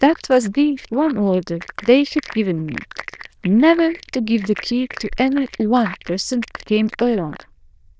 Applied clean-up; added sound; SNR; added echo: neural diffusion model UNIVERSE++.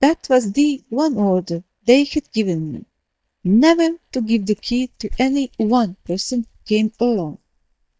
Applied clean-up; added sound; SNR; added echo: neural mask model DeepFilterNet 3.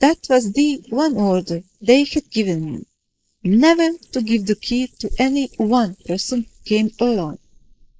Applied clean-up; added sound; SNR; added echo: neural mask model Resemble Enhance denoiser.